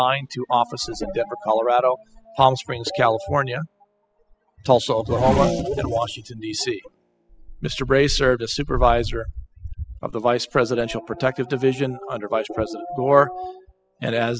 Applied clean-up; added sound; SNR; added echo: classical method spectral subtraction.